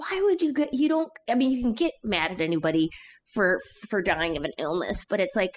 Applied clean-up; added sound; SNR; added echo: classical method spectral subtraction.